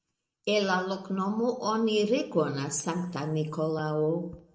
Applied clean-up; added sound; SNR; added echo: none; none; none; reverberation time 0.7 s.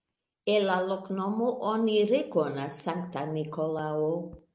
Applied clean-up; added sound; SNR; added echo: none; none; none; none.